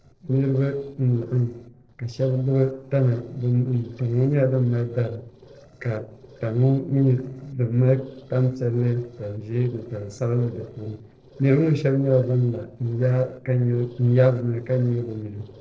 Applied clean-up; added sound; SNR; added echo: neural separator model SepFormer DNS4.